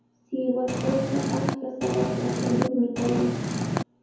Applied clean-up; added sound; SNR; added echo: none; Purr; 0 dB; reverberation time 0.9 s.